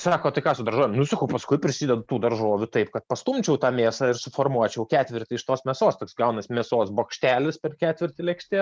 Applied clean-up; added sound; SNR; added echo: none; none; none; none.